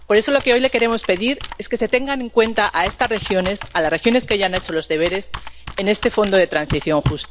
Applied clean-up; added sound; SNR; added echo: none; Computer keyboard; 14 dB; none.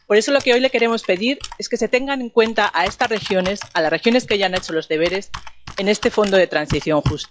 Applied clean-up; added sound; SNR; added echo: classical method log-MMSE.